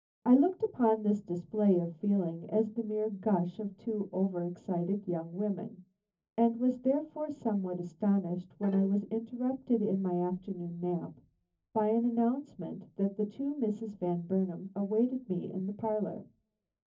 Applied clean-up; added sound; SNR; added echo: neural separator model SepFormer DNS4.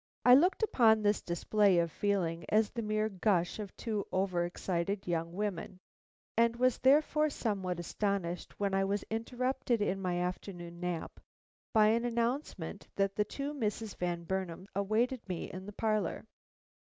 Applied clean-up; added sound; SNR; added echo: none; none; none; none.